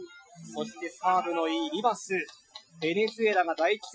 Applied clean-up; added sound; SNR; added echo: classical method Wiener filter.